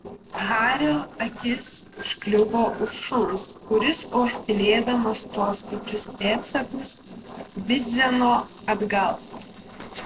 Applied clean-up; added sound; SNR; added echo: neural separator model SepFormer DNS4.